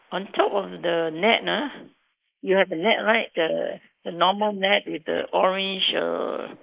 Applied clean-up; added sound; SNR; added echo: neural mask model Resemble Enhance denoiser.